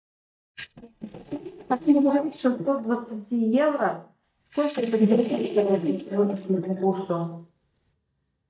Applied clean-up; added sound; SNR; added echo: neural mask model DeepFilterNet 3.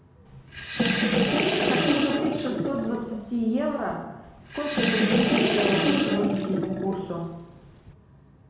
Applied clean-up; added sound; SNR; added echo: none; Sink (filling or washing) / Water; -4 dB; reverberation time 1.0 s.